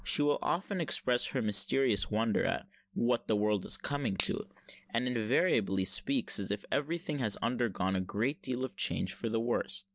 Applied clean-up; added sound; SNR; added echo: neural separator model SepFormer DNS4.